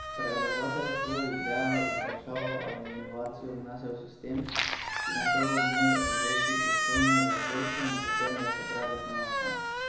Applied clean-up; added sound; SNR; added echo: none; Squeak; -3 dB; reverberation time 1.0 s.